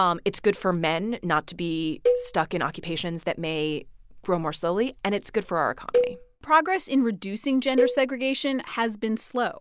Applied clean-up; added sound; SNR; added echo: none; Cowbell; 4 dB; none.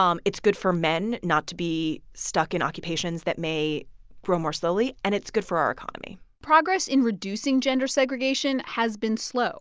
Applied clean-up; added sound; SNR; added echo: none; none; none; none.